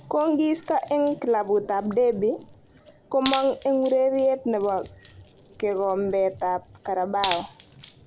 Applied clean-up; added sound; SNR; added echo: none; Wood; 17 dB; none.